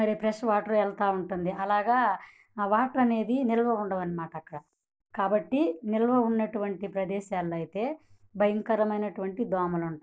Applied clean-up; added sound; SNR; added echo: none; none; none; none.